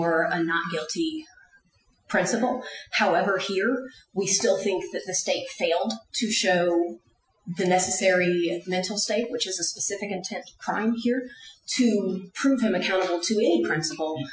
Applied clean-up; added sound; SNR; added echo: classical method Wiener filter.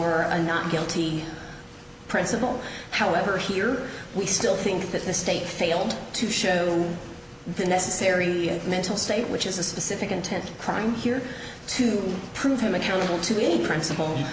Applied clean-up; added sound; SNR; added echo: none; none; none; none.